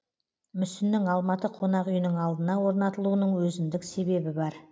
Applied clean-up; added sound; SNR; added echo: none; none; none; none.